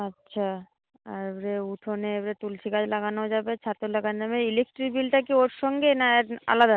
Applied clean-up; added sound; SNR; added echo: none; none; none; none.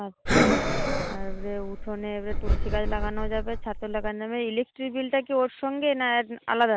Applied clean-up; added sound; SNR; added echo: none; Breathing; -3 dB; none.